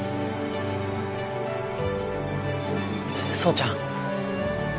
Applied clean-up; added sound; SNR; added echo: none; none; none; none.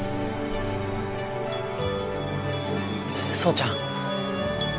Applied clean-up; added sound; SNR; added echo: none; Bell; 11 dB; none.